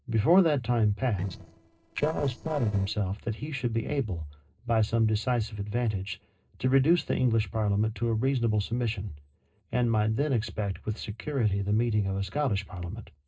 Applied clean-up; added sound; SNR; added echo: neural separator model SepFormer DNS4.